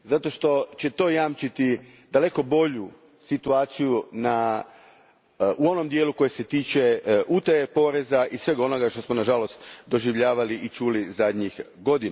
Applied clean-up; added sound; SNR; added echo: none; none; none; none.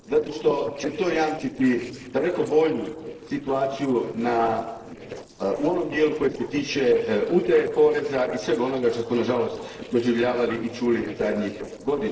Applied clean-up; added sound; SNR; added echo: neural separator model SepFormer DNS4.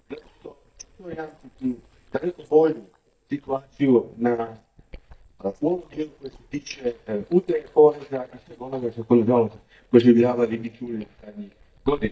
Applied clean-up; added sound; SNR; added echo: neural mask model DeepFilterNet 3.